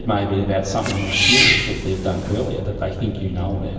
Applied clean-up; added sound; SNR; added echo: none; Cat; 1 dB; reverberation time 2.5 s.